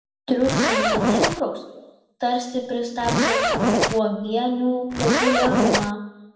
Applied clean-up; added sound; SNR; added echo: none; Zipper (clothing); -4 dB; reverberation time 1.0 s.